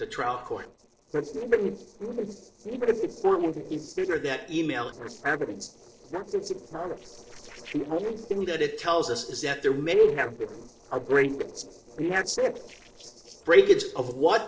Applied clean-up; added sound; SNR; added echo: neural separator model SepFormer DNS4.